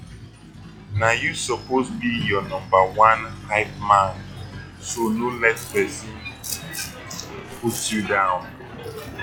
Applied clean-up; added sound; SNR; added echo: classical method log-MMSE.